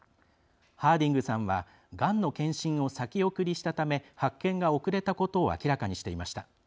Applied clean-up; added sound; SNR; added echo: none; none; none; none.